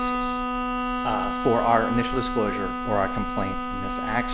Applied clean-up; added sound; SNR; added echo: none; Bowed string instrument; 2 dB; none.